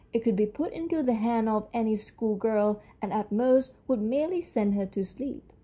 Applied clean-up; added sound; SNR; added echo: none; none; none; none.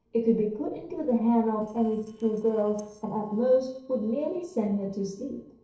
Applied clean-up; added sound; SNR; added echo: neural separator model SepFormer DNS4.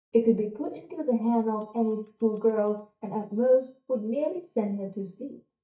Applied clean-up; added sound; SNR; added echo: neural mask model DeepFilterNet 3.